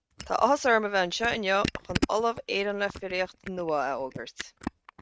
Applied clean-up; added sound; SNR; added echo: neural mask model RNNoise.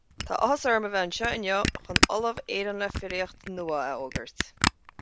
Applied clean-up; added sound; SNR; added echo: none; Camera; 2 dB; none.